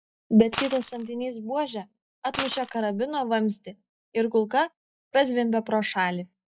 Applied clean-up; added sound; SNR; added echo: classical method log-MMSE.